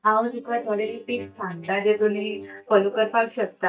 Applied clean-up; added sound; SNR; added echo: neural mask model DeepFilterNet 3.